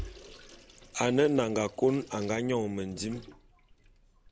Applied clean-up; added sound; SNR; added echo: none; Sink (filling or washing) / Water tap, faucet; 18 dB; none.